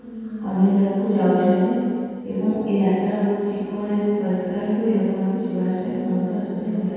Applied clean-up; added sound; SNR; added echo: none; none; none; reverberation time 2.1 s.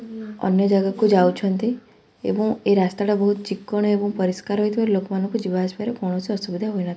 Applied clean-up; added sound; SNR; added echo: none; none; none; none.